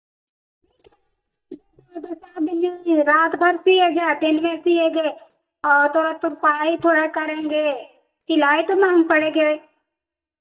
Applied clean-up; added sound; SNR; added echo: neural mask model DeepFilterNet 3.